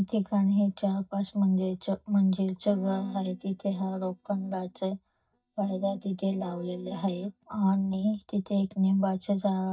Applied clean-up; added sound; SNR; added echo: neural mask model DeepFilterNet 3.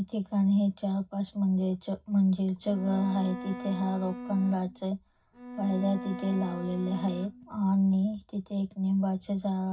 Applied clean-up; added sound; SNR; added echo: none; Bowed string instrument; 12 dB; reverberation time 0.4 s.